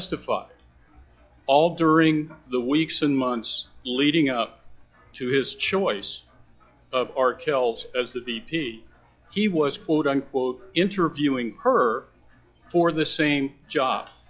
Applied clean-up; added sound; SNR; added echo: classical method log-MMSE.